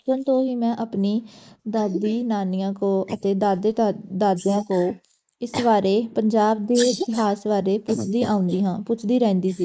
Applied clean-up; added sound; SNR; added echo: neural mask model Resemble Enhance denoiser.